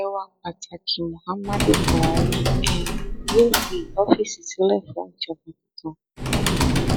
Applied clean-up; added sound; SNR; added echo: classical method log-MMSE.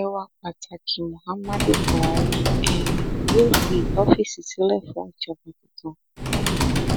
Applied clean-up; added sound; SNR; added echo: none; Typing; -1 dB; none.